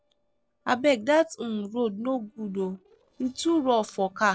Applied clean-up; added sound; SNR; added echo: neural separator model SepFormer DNS4.